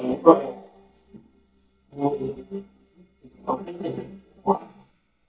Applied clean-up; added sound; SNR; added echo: neural mask model DeepFilterNet 3.